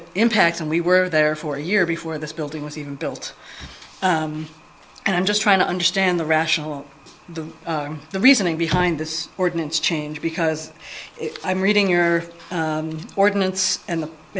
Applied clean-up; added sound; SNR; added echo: none; none; none; none.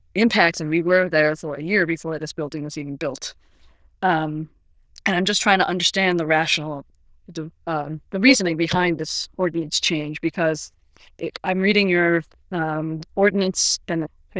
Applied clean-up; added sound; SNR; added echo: neural diffusion model UNIVERSE++.